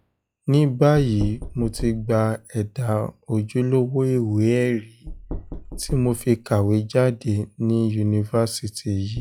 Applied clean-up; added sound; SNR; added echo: classical method log-MMSE.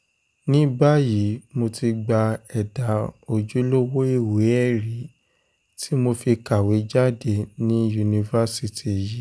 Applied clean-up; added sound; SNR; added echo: none; none; none; none.